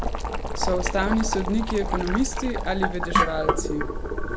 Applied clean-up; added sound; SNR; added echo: none; Boiling; -2 dB; none.